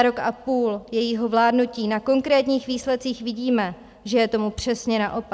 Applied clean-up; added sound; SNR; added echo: none; none; none; none.